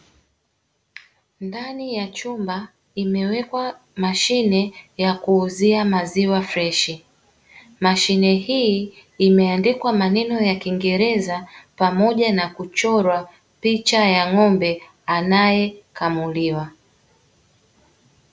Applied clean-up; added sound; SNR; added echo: none; none; none; none.